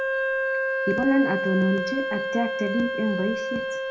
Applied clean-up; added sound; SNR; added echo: none; Wind instrument, woodwind instrument; 0 dB; reverberation time 0.3 s.